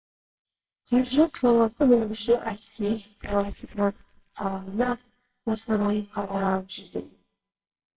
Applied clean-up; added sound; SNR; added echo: neural separator model SepFormer WHAMR!.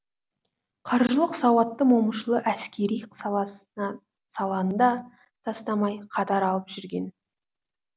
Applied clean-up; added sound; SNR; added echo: none; none; none; none.